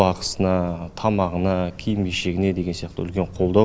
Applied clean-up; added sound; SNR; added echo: none; none; none; none.